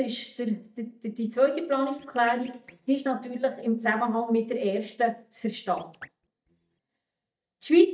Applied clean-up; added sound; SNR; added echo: neural mask model DeepFilterNet 3.